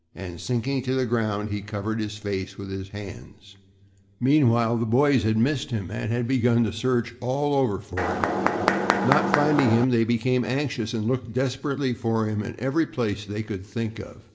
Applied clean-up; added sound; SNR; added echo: none; Mechanisms; -1 dB; reverberation time 1.9 s.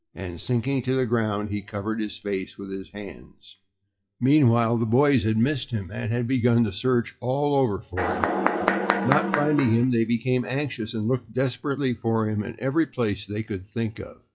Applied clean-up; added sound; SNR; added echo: classical method WPE with log-MMSE.